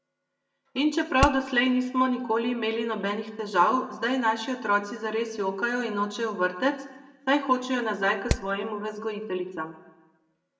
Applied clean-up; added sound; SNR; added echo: none; Hammer; 1 dB; reverberation time 0.7 s.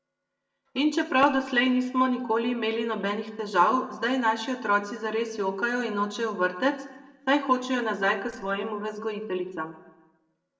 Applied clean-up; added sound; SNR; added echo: neural separator model SepFormer DNS4.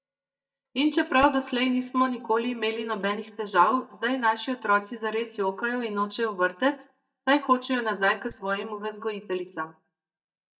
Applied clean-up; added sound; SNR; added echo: neural mask model DeepFilterNet 3.